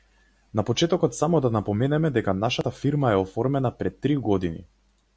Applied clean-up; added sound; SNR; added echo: none; none; none; none.